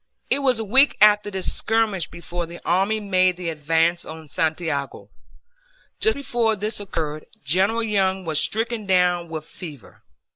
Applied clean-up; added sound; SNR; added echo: neural mask model Resemble Enhance denoiser.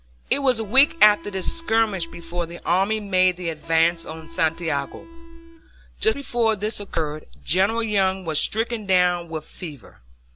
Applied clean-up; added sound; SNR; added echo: none; Electric guitar; 20 dB; none.